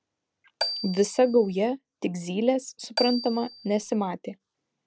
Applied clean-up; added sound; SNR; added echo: none; Marimba, xylophone; 8 dB; none.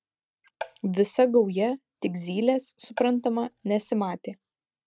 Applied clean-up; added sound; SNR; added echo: neural mask model RNNoise.